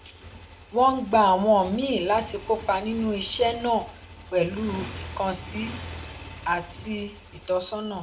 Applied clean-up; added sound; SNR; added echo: none; Motorcycle; 15 dB; reverberation time 0.4 s.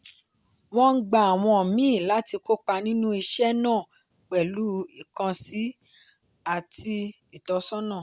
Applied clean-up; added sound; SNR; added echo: none; none; none; none.